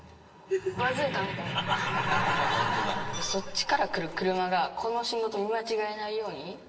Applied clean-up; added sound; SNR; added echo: none; none; none; reverberation time 0.9 s.